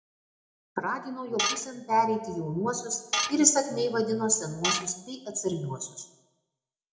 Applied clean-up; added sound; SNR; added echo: none; Tools; 3 dB; reverberation time 0.6 s.